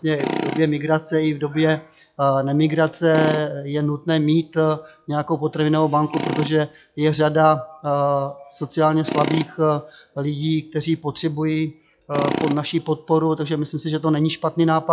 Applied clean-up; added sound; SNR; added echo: classical method log-MMSE.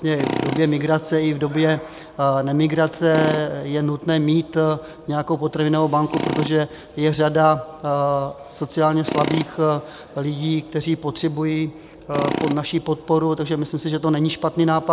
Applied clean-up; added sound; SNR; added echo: none; Tools; 12 dB; none.